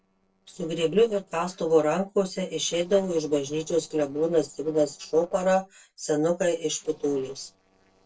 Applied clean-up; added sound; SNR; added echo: neural separator model SepFormer DNS4.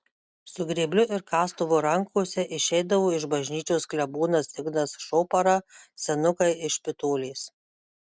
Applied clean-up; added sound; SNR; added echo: none; none; none; none.